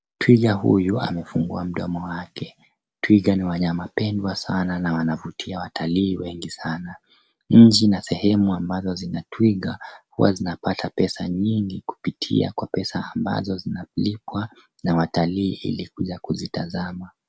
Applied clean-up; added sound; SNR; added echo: none; none; none; none.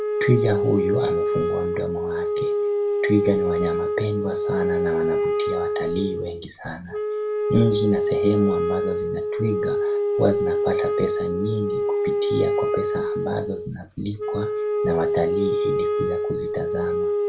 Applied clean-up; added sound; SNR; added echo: none; Wind instrument, woodwind instrument; -3 dB; reverberation time 0.2 s.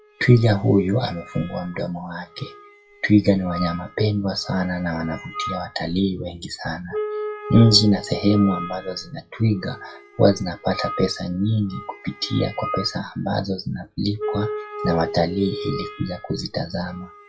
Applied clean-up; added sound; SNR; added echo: classical method WPE with log-MMSE.